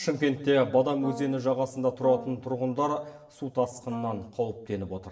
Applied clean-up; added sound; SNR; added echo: none; Brass instrument; 13 dB; reverberation time 0.8 s.